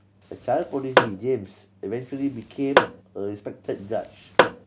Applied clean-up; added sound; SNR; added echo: none; Tap / Hammer; -5 dB; none.